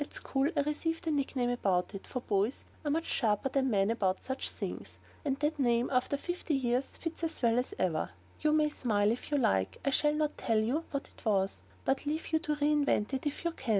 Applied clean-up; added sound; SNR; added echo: none; none; none; none.